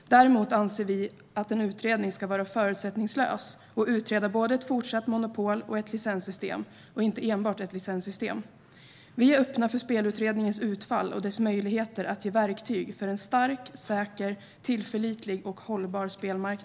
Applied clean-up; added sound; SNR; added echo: none; none; none; none.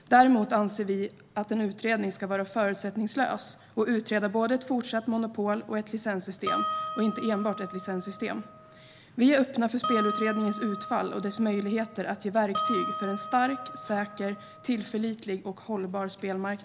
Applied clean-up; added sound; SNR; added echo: none; Harp; 7 dB; none.